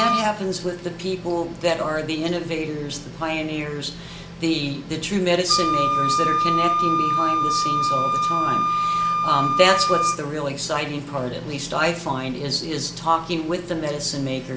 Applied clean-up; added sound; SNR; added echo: none; Wind instrument, woodwind instrument; 1 dB; reverberation time 0.5 s.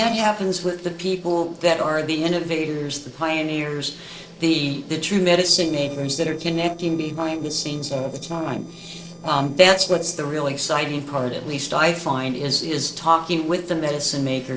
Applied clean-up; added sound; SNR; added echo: neural separator model SepFormer DNS4.